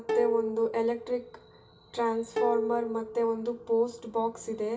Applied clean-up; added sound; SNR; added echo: none; Plucked string instrument; 5 dB; reverberation time 0.2 s.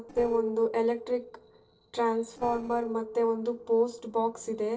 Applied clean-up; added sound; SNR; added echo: neural separator model SepFormer DNS4.